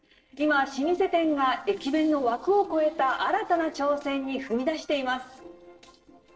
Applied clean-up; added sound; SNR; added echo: neural separator model SepFormer DNS4.